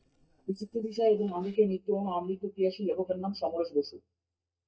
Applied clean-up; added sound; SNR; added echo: neural mask model DeepFilterNet 3.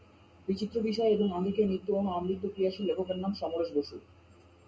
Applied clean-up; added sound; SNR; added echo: none; none; none; none.